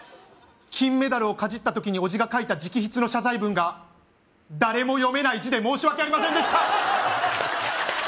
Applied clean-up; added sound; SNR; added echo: none; none; none; none.